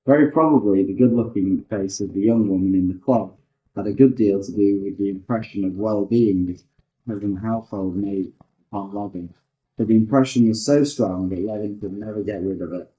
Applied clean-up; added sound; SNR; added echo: neural mask model DeepFilterNet 3.